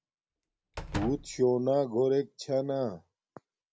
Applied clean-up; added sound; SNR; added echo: none; Slam; 11 dB; none.